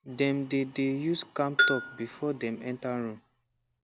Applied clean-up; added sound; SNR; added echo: none; Bell; 1 dB; none.